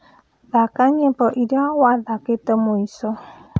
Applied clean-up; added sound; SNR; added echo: none; none; none; none.